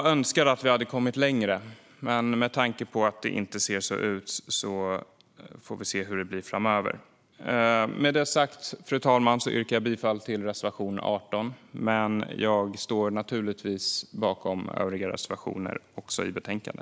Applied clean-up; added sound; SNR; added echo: none; none; none; none.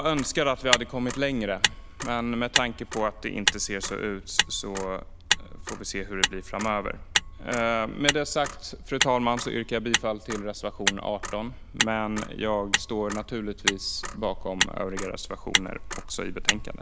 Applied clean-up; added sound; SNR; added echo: none; Motor vehicle (road); 1 dB; none.